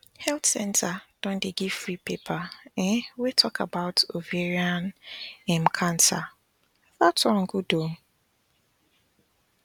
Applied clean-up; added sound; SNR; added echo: none; none; none; none.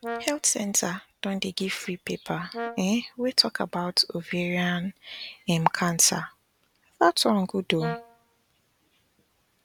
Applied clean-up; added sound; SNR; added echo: none; Brass instrument; 13 dB; none.